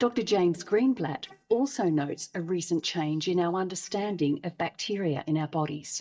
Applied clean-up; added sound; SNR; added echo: neural mask model DeepFilterNet 3.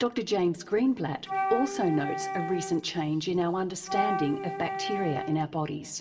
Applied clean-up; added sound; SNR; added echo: none; Wind instrument, woodwind instrument; 5 dB; reverberation time 2.6 s.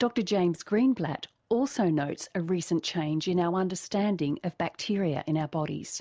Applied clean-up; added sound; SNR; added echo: none; none; none; none.